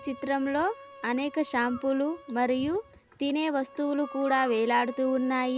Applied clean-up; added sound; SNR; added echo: none; Bowed string instrument; 20 dB; none.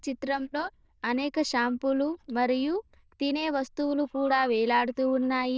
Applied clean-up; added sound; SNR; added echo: neural diffusion model UNIVERSE++.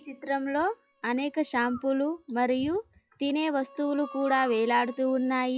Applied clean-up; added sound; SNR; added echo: classical method log-MMSE.